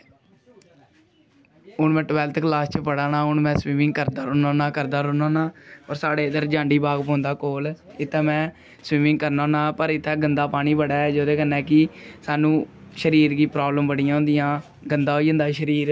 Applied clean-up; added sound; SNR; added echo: none; none; none; none.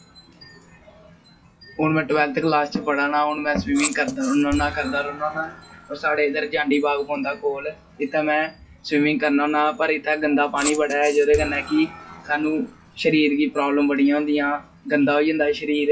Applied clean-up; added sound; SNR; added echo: classical method WPE with log-MMSE.